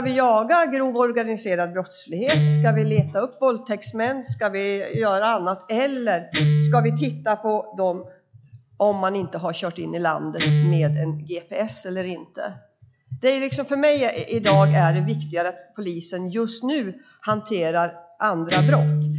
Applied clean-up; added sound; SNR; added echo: classical method log-MMSE.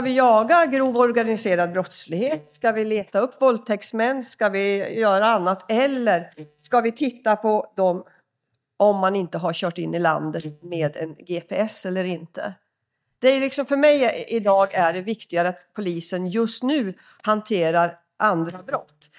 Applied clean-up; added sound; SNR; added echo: neural mask model DeepFilterNet 3.